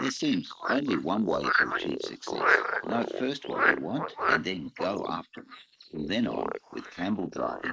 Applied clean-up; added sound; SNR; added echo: neural mask model Resemble Enhance denoiser.